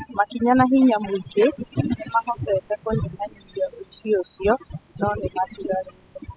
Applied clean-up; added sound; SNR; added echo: classical method spectral subtraction.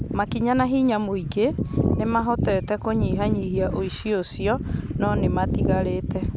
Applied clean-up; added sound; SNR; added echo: none; none; none; none.